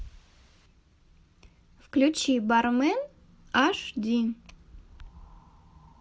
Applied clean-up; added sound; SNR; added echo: none; none; none; none.